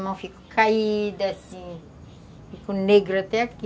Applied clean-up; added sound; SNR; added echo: none; none; none; none.